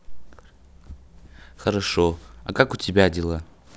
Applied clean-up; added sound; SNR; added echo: none; none; none; none.